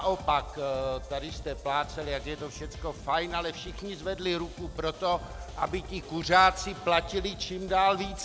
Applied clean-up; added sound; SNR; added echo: none; Drum kit; 12 dB; none.